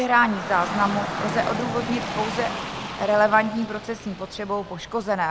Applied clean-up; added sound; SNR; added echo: none; Rain / Dog; 7 dB; none.